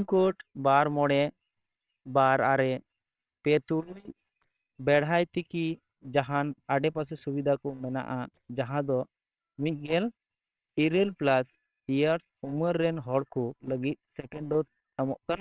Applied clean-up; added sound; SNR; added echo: neural separator model SepFormer WHAMR!.